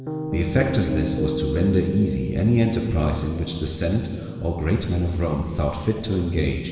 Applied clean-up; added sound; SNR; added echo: none; Piano; 8 dB; reverberation time 1.6 s.